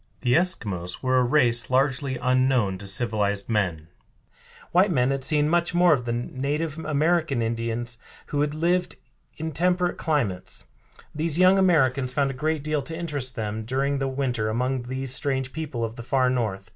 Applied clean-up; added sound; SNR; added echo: none; none; none; none.